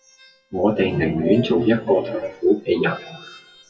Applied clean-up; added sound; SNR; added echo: classical method WPE with log-MMSE.